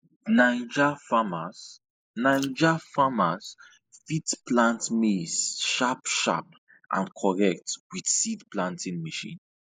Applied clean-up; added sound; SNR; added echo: neural mask model Resemble Enhance denoiser.